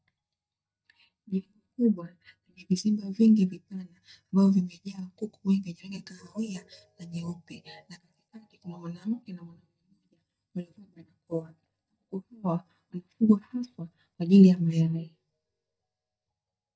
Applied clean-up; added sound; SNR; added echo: neural mask model DeepFilterNet 3.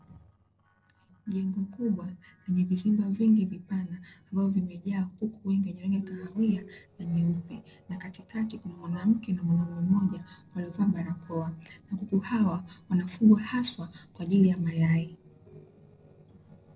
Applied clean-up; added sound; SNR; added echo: neural separator model SepFormer DNS4.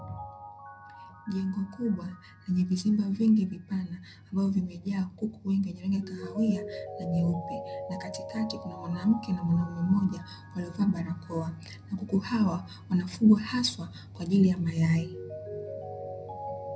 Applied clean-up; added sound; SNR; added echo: none; Mallet percussion; 15 dB; reverberation time 0.3 s.